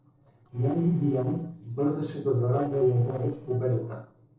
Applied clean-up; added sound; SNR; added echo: neural separator model SepFormer DNS4.